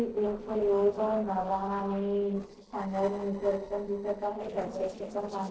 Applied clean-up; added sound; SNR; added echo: neural separator model SepFormer DNS4.